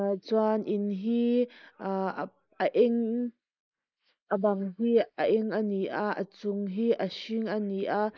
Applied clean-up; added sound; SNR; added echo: neural mask model Resemble Enhance denoiser.